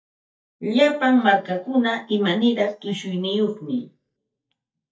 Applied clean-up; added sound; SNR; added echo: neural mask model DeepFilterNet 3.